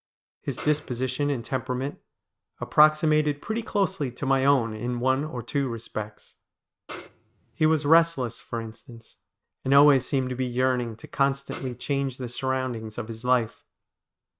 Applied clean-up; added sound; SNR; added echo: neural mask model RNNoise.